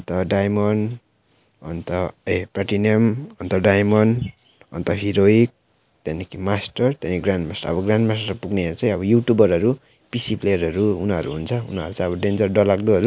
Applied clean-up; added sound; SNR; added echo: none; none; none; none.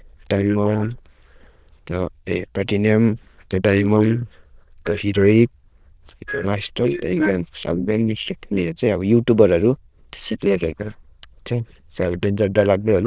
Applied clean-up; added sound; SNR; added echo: neural diffusion model UNIVERSE++.